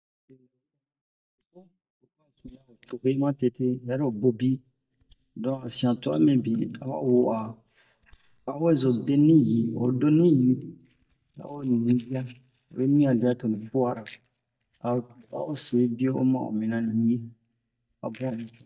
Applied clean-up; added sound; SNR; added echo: neural mask model DeepFilterNet 3.